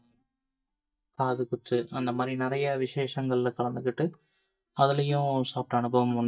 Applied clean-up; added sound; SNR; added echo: neural mask model DeepFilterNet 3.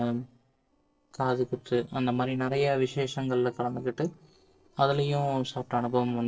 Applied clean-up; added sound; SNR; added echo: neural separator model SepFormer DNS4.